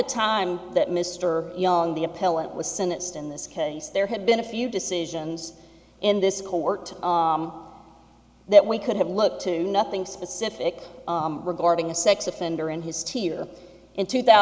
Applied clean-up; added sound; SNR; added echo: none; none; none; none.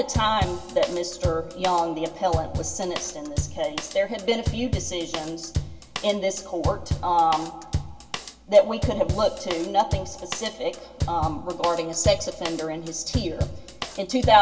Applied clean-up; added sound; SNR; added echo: none; Drum kit; 6 dB; reverberation time 0.2 s.